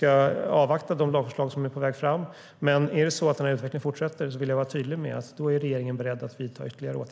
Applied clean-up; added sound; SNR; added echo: none; none; none; none.